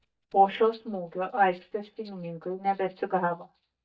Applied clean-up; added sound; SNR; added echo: neural mask model DeepFilterNet 3.